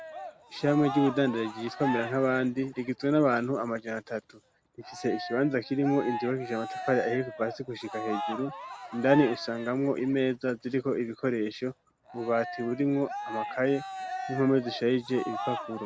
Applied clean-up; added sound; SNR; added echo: none; Cheering; 10 dB; none.